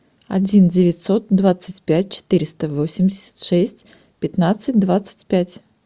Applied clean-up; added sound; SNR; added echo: none; none; none; none.